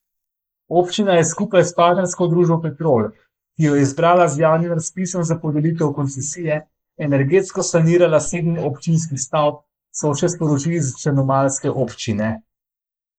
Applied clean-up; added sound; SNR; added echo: neural mask model Resemble Enhance denoiser.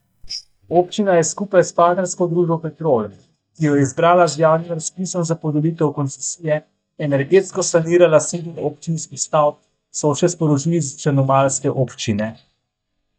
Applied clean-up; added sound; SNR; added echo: neural mask model DeepFilterNet 3.